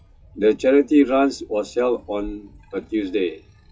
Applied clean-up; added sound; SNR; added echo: classical method WPE with log-MMSE.